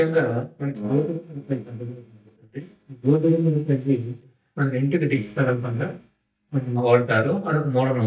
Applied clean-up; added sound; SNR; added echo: neural mask model DeepFilterNet 3.